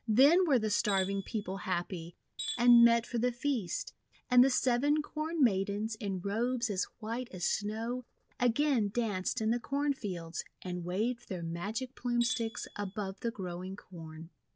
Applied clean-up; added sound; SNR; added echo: none; Tools; 11 dB; none.